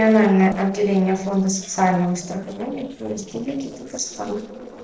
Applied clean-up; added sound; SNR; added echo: neural separator model SepFormer DNS4.